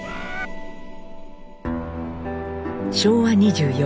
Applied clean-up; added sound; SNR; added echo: none; Bird; 10 dB; none.